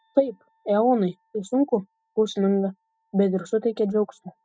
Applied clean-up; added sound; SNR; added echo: classical method spectral subtraction.